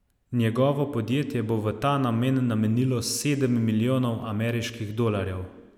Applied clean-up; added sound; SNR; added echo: none; none; none; none.